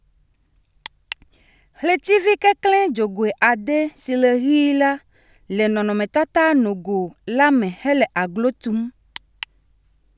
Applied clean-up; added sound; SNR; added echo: none; none; none; none.